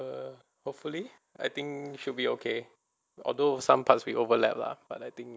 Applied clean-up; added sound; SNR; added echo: none; none; none; none.